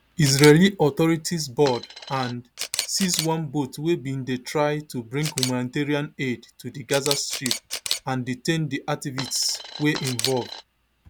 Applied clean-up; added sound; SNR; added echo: none; Coin (dropping) + Camera; 10 dB; none.